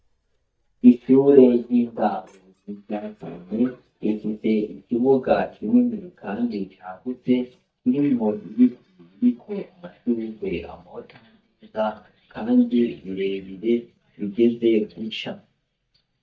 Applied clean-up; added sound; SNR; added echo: neural mask model DeepFilterNet 3.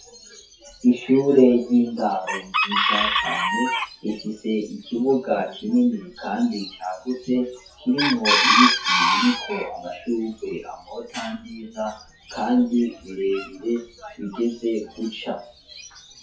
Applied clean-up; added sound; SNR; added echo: classical method WPE with log-MMSE.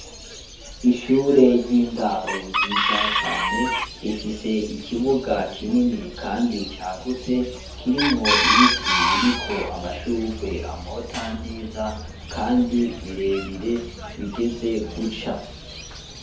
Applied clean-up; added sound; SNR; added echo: none; Chicken, rooster; 4 dB; reverberation time 0.5 s.